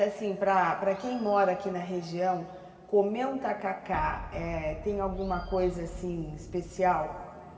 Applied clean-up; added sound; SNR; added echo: none; Boom; 12 dB; reverberation time 2.8 s.